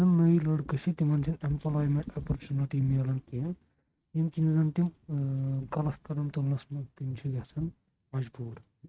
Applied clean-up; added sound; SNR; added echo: neural mask model RNNoise.